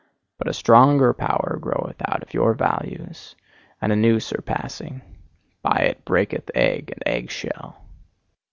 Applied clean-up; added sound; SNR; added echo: none; none; none; none.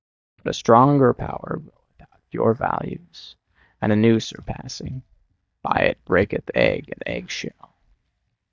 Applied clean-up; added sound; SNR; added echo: neural mask model DeepFilterNet 3.